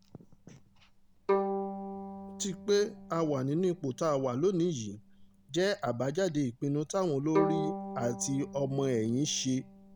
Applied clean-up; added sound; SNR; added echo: none; Bowed string instrument; 7 dB; none.